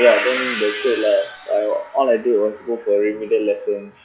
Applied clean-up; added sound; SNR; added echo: classical method log-MMSE.